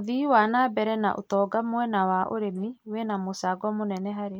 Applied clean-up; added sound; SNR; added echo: neural mask model Resemble Enhance denoiser.